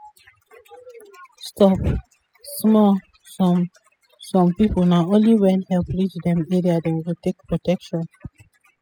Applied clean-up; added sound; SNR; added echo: classical method spectral subtraction.